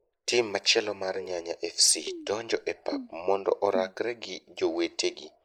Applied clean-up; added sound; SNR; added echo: neural mask model Resemble Enhance denoiser.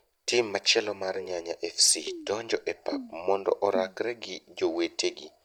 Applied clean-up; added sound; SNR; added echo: none; Keyboard (musical); 13 dB; none.